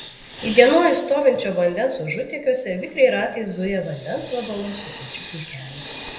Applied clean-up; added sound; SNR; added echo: none; Hiss; 17 dB; reverberation time 0.8 s.